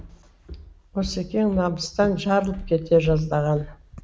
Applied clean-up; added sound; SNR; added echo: none; Walk, footsteps; 15 dB; none.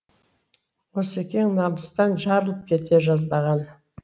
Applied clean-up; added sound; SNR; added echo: none; none; none; none.